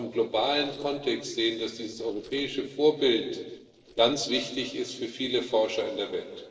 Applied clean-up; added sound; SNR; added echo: neural separator model SepFormer DNS4.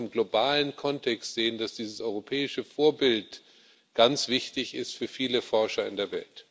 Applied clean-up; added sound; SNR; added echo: none; none; none; none.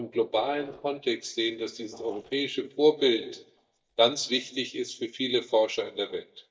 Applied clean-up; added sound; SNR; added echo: neural mask model DeepFilterNet 3.